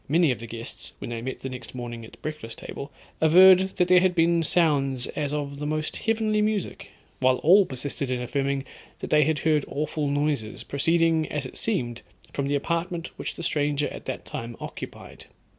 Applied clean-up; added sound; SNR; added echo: none; none; none; none.